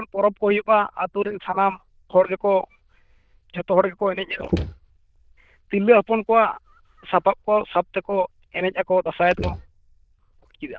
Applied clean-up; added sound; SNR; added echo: neural diffusion model UNIVERSE++.